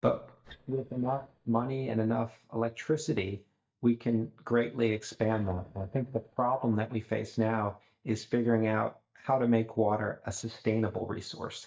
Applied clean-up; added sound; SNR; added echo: neural mask model DeepFilterNet 3.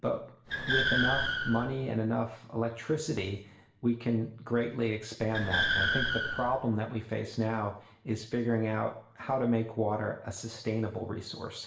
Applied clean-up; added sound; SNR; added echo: none; Car; 0 dB; reverberation time 0.7 s.